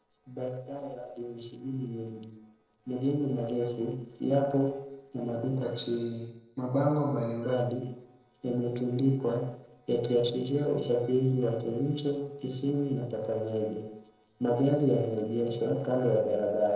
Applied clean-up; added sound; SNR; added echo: neural separator model SepFormer DNS4.